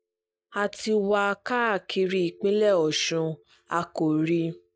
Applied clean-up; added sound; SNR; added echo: neural mask model DeepFilterNet 3.